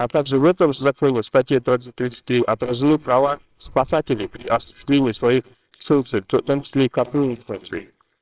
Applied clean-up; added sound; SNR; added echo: neural separator model SepFormer WHAMR!.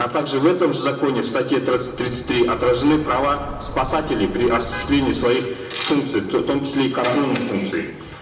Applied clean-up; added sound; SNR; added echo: none; Car passing by; 12 dB; reverberation time 1.2 s.